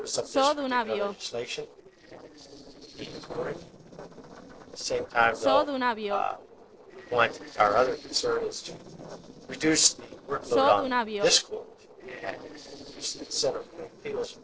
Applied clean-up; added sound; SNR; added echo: neural separator model SepFormer DNS4.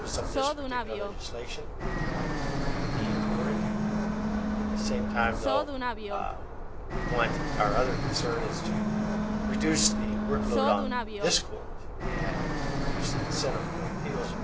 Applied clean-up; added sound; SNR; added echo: none; Fixed-wing aircraft, airplane + Wind instrument, woodwind instrument; -4 dB; none.